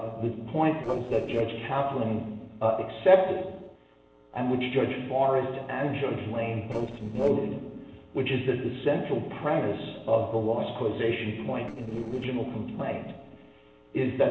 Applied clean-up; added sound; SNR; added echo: neural separator model SepFormer DNS4.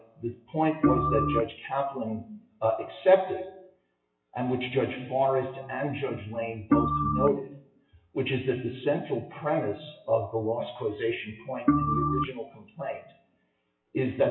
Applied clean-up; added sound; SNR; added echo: classical method WPE with log-MMSE.